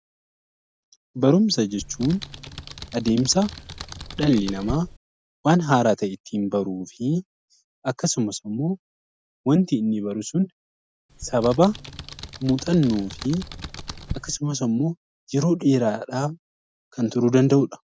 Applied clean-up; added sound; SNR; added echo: none; Computer keyboard; 13 dB; none.